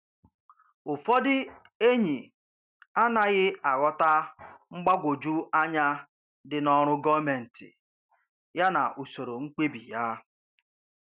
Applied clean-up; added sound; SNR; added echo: none; none; none; none.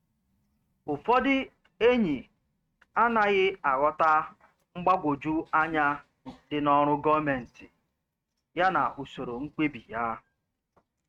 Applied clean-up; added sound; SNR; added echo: neural mask model RNNoise.